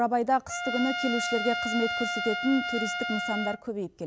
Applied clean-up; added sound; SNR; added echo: none; Trumpet; 3 dB; none.